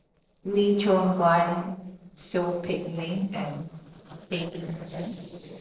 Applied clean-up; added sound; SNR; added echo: neural separator model SepFormer DNS4.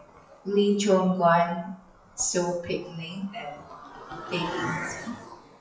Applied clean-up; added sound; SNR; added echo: classical method WPE with log-MMSE.